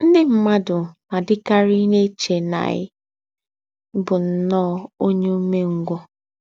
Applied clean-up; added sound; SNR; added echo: none; none; none; none.